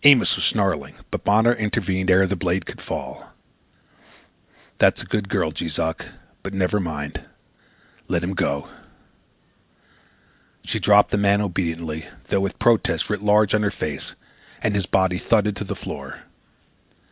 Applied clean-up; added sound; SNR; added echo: none; none; none; none.